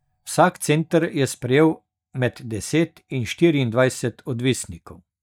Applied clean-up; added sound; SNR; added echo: neural mask model DeepFilterNet 3.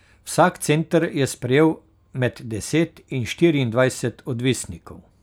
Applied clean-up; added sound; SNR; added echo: none; none; none; none.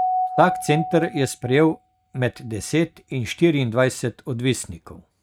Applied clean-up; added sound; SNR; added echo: neural mask model RNNoise.